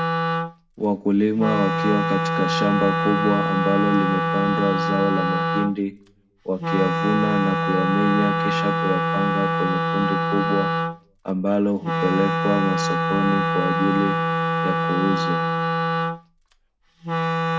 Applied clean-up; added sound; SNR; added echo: none; Wind instrument, woodwind instrument; -1 dB; reverberation time 0.4 s.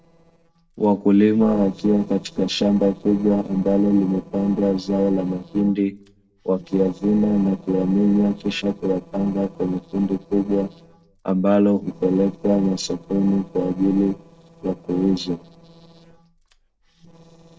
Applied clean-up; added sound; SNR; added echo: neural separator model SepFormer DNS4.